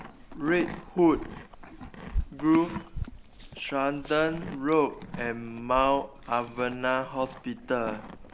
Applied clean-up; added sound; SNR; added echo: none; Livestock, farm animals, working animals; 11 dB; none.